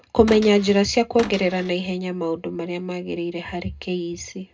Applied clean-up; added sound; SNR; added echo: none; Cupboard open or close / Door; 13 dB; reverberation time 0.2 s.